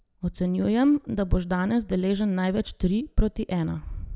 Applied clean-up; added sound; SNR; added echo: none; none; none; none.